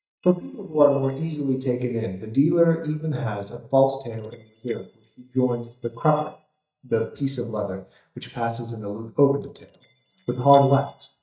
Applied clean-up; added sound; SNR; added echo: neural mask model DeepFilterNet 3.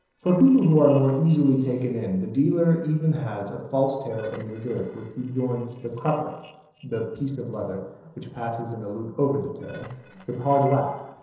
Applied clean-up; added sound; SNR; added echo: neural separator model SepFormer DNS4.